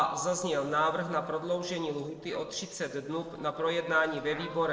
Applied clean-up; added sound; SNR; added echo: neural separator model SepFormer DNS4.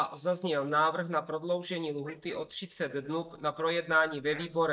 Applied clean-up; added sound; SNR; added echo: neural mask model DeepFilterNet 3.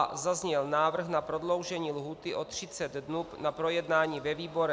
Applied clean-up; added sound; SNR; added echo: none; none; none; none.